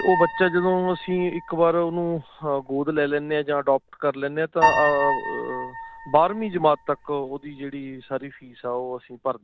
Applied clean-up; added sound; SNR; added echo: none; Piano; 7 dB; none.